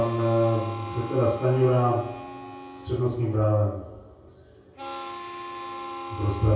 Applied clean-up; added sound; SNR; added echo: none; Harmonica; 12 dB; reverberation time 0.6 s.